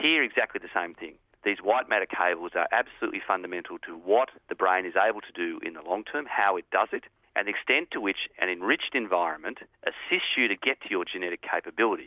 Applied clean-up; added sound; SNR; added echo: none; none; none; none.